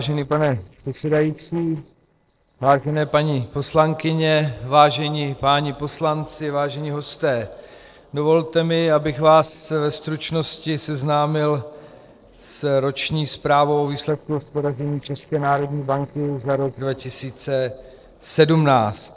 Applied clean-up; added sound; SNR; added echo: neural separator model SepFormer DNS4.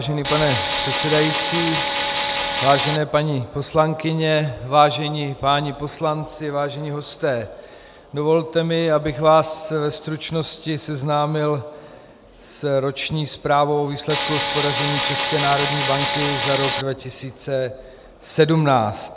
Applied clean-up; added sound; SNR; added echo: none; Tools; 1 dB; none.